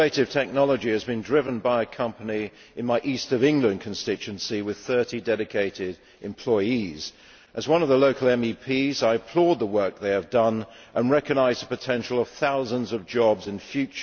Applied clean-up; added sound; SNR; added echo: none; none; none; none.